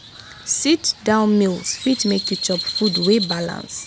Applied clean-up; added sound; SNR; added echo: none; Crow; 9 dB; none.